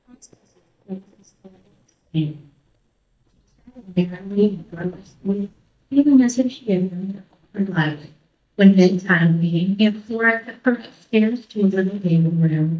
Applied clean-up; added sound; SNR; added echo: neural mask model DeepFilterNet 3.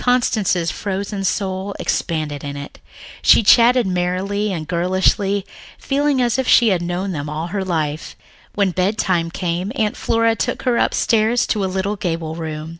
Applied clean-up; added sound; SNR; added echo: none; none; none; none.